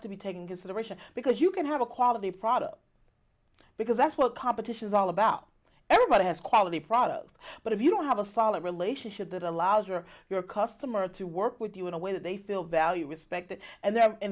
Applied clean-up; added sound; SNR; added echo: none; none; none; none.